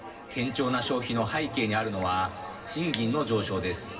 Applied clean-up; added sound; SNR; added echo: none; Crushing; 18 dB; reverberation time 2.4 s.